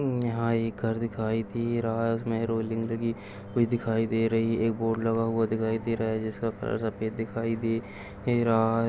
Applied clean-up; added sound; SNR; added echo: none; none; none; none.